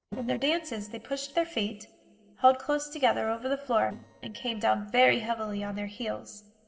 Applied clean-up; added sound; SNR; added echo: neural separator model SepFormer DNS4.